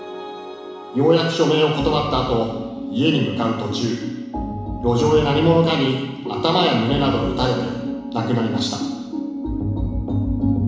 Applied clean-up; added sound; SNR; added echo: none; none; none; reverberation time 1.0 s.